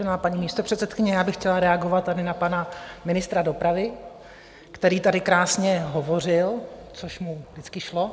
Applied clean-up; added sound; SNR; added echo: none; none; none; none.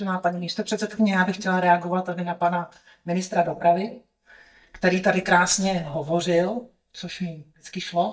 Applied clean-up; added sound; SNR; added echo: neural mask model DeepFilterNet 3.